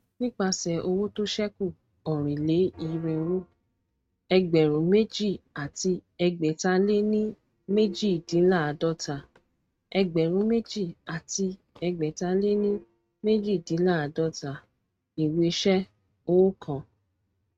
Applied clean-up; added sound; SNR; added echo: neural mask model RNNoise.